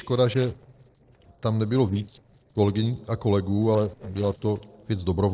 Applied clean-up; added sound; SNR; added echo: neural separator model SepFormer DNS4.